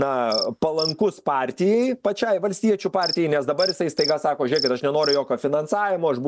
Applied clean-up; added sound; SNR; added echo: none; Cricket; 12 dB; none.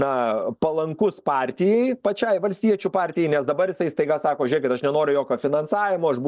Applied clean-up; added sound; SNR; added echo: neural separator model SepFormer DNS4.